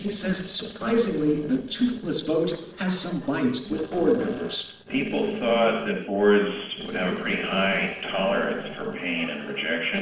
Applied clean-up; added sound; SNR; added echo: neural separator model SepFormer DNS4.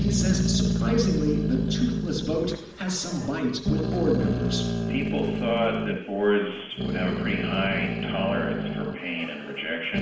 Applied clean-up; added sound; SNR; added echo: none; Growling; 0 dB; reverberation time 0.8 s.